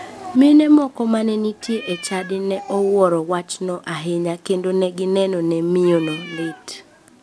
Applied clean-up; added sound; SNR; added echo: none; Cat; 17 dB; none.